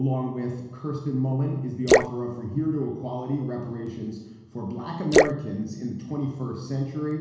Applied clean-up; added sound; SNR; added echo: none; Drip / Splash, splatter; -2 dB; reverberation time 1.1 s.